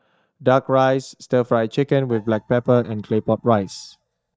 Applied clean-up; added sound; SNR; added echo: neural mask model DeepFilterNet 3.